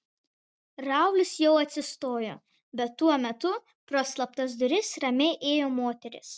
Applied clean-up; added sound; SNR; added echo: none; none; none; none.